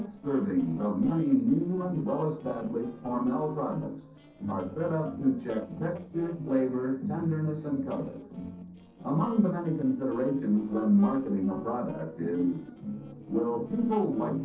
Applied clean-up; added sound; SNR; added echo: neural separator model SepFormer DNS4.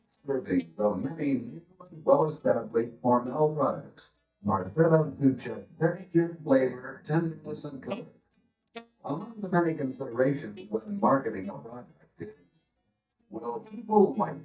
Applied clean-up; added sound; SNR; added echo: neural mask model DeepFilterNet 3.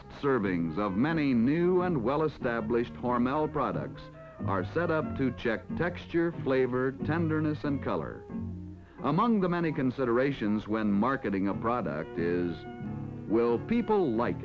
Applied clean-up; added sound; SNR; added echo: none; none; none; none.